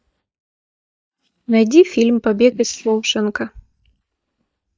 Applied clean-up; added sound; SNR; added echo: neural mask model DeepFilterNet 3.